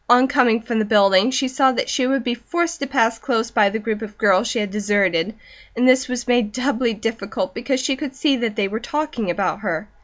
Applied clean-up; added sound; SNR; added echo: none; none; none; none.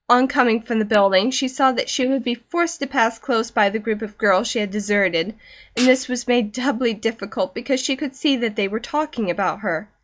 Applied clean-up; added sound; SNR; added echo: neural mask model DeepFilterNet 3.